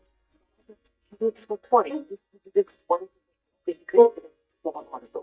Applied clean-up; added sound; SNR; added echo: neural mask model DeepFilterNet 3.